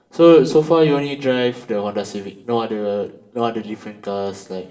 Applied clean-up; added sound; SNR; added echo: none; none; none; reverberation time 0.6 s.